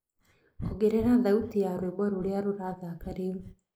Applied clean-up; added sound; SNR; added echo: neural mask model Resemble Enhance denoiser.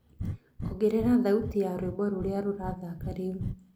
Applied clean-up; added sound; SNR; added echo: none; Breathing; 9 dB; none.